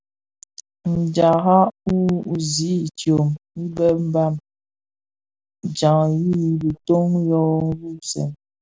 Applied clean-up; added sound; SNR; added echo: none; none; none; none.